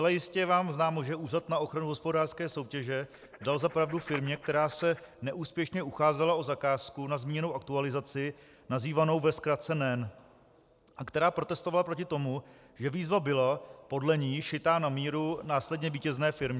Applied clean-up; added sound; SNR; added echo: none; Clapping + Writing; 19 dB; none.